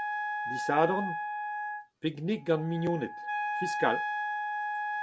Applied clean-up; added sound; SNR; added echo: none; Wind instrument, woodwind instrument; 1 dB; none.